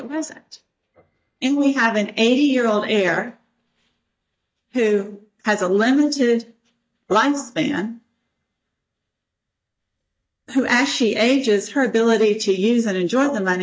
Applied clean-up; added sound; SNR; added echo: neural mask model DeepFilterNet 3.